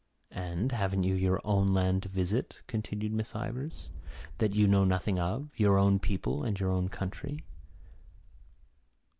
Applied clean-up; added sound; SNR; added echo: neural mask model Resemble Enhance denoiser.